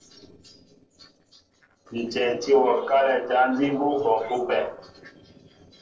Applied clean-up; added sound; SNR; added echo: neural separator model SepFormer DNS4.